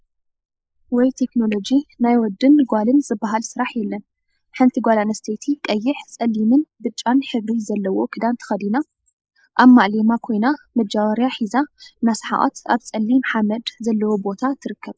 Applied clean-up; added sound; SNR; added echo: neural mask model Resemble Enhance denoiser.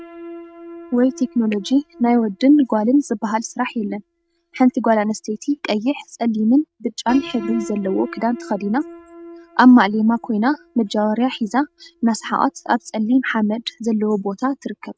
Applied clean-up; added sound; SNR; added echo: neural mask model RNNoise.